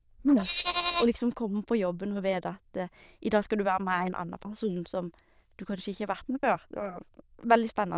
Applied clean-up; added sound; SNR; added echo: neural diffusion model UNIVERSE++.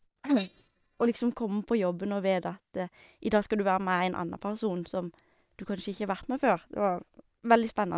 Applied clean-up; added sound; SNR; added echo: neural mask model DeepFilterNet 3.